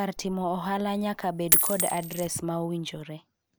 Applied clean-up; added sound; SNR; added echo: none; Coin (dropping); 1 dB; none.